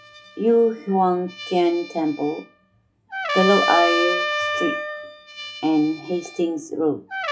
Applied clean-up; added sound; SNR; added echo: classical method log-MMSE.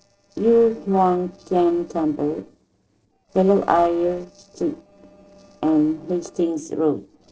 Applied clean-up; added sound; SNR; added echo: neural separator model SepFormer DNS4.